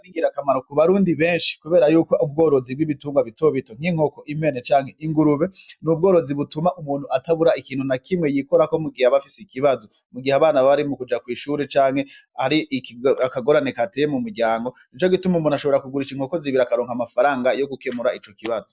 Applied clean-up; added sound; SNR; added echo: none; none; none; none.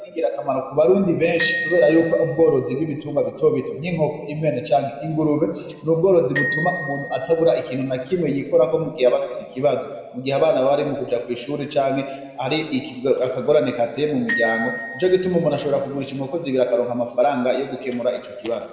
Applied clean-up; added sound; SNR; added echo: none; Glockenspiel; 11 dB; reverberation time 1.5 s.